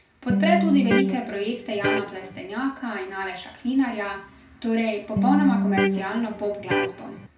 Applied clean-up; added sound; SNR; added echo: none; Electric guitar; -2 dB; reverberation time 0.4 s.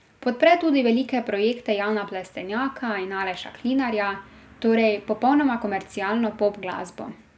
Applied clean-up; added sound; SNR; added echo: none; none; none; none.